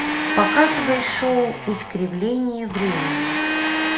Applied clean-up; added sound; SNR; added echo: none; Domestic sounds, home sounds; 1 dB; reverberation time 0.6 s.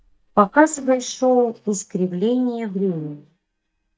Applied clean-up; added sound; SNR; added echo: neural mask model DeepFilterNet 3.